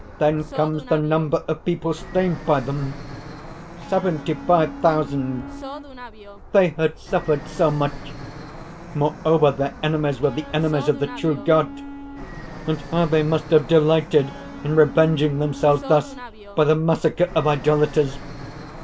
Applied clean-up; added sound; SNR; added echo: none; Electric guitar + Fixed-wing aircraft, airplane; 13 dB; none.